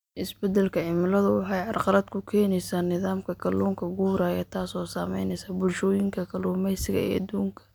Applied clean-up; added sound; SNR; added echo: none; none; none; none.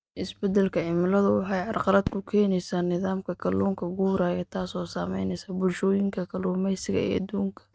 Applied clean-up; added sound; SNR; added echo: neural mask model RNNoise.